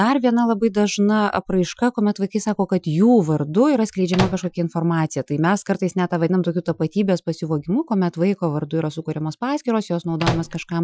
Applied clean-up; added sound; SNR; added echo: classical method Wiener filter.